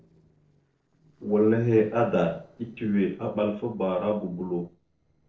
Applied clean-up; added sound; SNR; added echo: neural separator model SepFormer DNS4.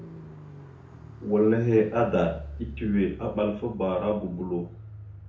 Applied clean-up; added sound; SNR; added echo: none; Car; 15 dB; reverberation time 0.6 s.